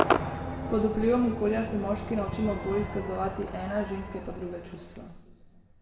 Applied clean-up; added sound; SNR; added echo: none; Crowd / Cheering / Fireworks; 3 dB; reverberation time 1.7 s.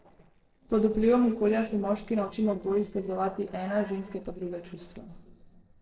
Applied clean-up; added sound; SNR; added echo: neural separator model SepFormer DNS4.